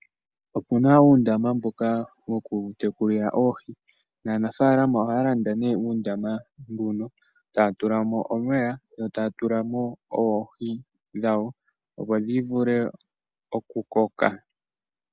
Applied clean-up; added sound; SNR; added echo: none; none; none; none.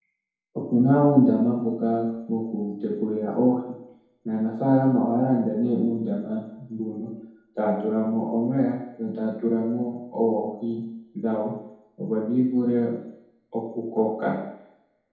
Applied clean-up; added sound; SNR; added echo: none; none; none; reverberation time 0.9 s.